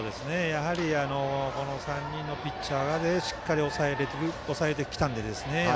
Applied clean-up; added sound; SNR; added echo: none; none; none; none.